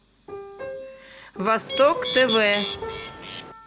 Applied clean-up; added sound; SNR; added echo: none; Bird; 6 dB; none.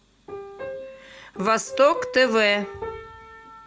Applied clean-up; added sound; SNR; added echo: none; none; none; none.